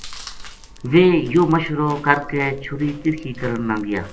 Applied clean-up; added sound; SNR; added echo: none; Chewing, mastication; 16 dB; none.